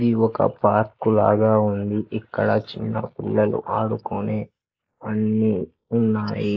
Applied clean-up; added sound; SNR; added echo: neural mask model Resemble Enhance denoiser.